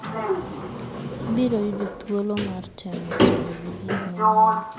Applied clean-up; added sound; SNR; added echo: none; Sliding door; -4 dB; none.